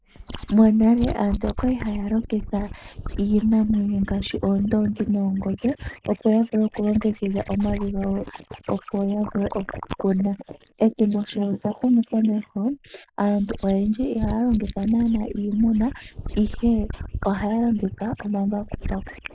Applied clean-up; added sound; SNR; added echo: neural mask model Resemble Enhance denoiser.